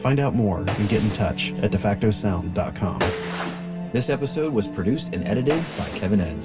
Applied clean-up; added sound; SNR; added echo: none; Gunshot, gunfire; 13 dB; reverberation time 1.3 s.